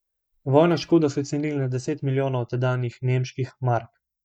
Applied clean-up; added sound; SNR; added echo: neural mask model DeepFilterNet 3.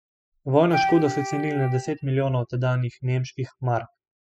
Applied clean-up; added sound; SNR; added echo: classical method spectral subtraction.